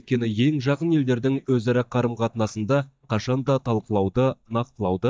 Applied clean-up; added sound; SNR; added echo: neural mask model DeepFilterNet 3.